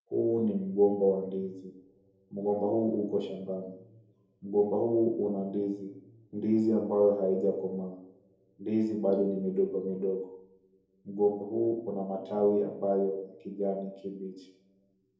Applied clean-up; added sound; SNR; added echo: none; none; none; reverberation time 2.6 s.